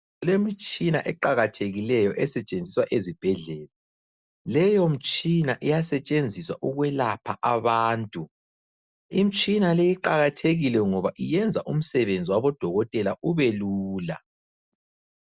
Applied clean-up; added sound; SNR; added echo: none; none; none; none.